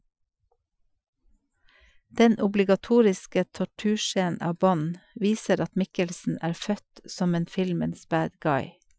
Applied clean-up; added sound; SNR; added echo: classical method Wiener filter.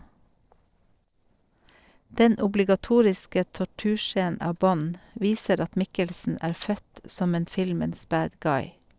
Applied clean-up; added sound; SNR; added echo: neural separator model SepFormer DNS4.